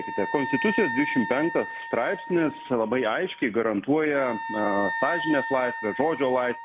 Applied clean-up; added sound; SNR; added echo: none; Wind instrument, woodwind instrument; 8 dB; none.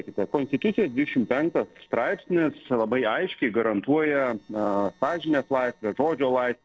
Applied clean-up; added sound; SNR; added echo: neural separator model SepFormer DNS4.